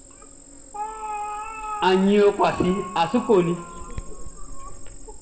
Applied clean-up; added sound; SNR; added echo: none; Cricket; 13 dB; reverberation time 1.7 s.